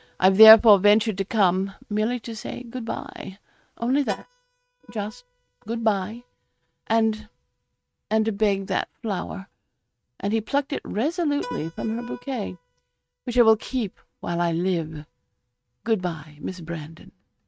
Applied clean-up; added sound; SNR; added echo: neural mask model RNNoise.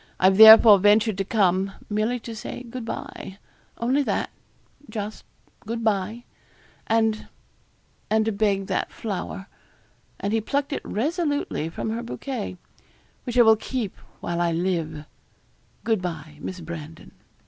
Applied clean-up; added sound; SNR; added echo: none; none; none; none.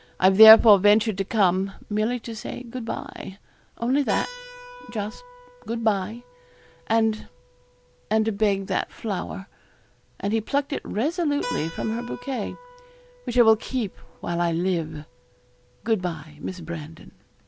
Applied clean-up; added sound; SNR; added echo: none; Keyboard (musical); 20 dB; none.